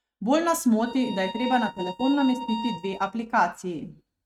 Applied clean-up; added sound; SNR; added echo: neural mask model RNNoise.